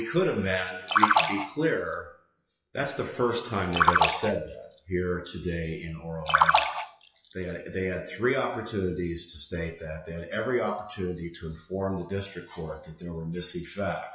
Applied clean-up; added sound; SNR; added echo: classical method WPE with log-MMSE.